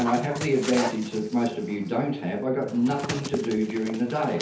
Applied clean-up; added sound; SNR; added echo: none; Dog; 11 dB; reverberation time 0.5 s.